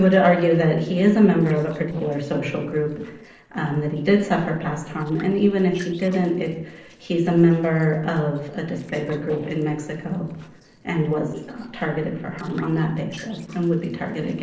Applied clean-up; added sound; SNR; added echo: neural separator model SepFormer DNS4.